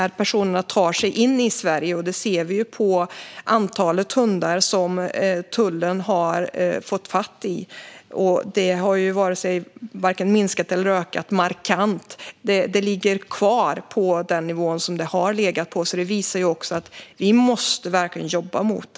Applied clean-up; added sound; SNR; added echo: none; none; none; none.